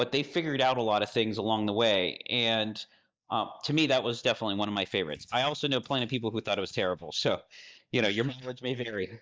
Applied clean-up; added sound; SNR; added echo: neural mask model DeepFilterNet 3.